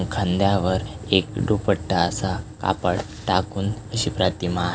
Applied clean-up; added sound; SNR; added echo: none; none; none; none.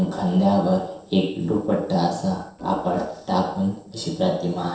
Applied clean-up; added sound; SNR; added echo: neural separator model SepFormer DNS4.